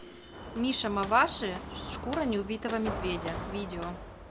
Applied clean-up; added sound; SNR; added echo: none; Walk, footsteps; 9 dB; none.